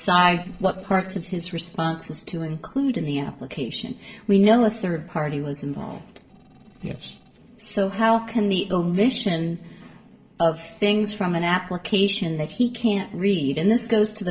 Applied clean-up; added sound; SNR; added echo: neural separator model SepFormer DNS4.